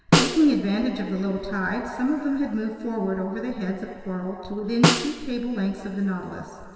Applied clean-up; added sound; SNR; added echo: none; Snare drum; 1 dB; reverberation time 2.5 s.